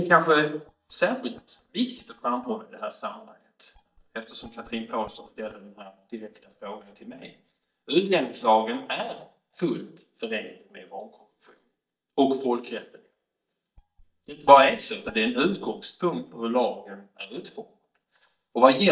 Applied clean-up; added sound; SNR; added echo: neural mask model DeepFilterNet 3.